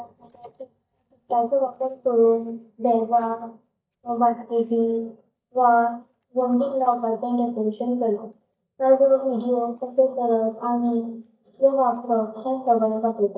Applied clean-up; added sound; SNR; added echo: neural mask model DeepFilterNet 3.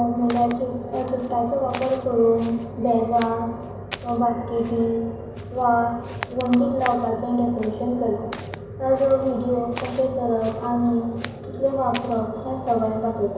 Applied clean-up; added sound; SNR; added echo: none; Walk, footsteps; 19 dB; reverberation time 0.8 s.